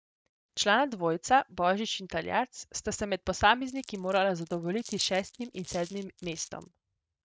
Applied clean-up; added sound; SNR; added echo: neural mask model RNNoise.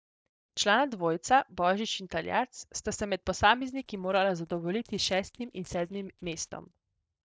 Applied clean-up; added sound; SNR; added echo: neural separator model SepFormer DNS4.